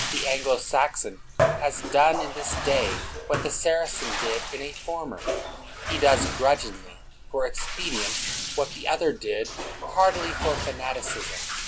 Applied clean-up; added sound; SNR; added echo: none; Bathtub (filling or washing); 4 dB; none.